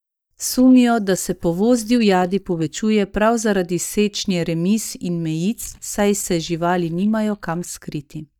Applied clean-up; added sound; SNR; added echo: neural mask model DeepFilterNet 3.